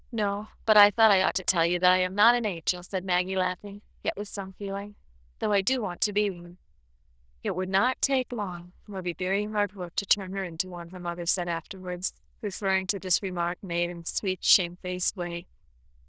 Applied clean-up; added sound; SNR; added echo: neural diffusion model UNIVERSE++.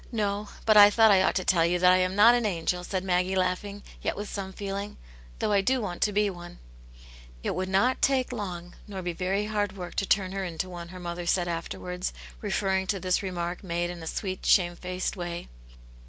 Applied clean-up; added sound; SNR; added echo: none; none; none; none.